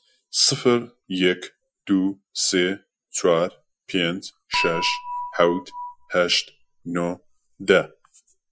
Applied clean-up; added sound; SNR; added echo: classical method Wiener filter.